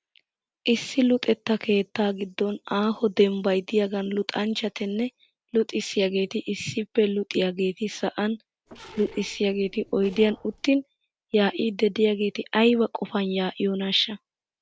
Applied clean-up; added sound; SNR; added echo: neural separator model SepFormer DNS4.